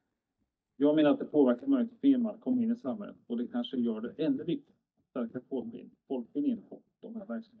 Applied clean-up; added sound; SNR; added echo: neural mask model DeepFilterNet 3.